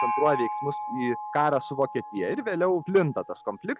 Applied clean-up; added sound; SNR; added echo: none; Gong; 7 dB; none.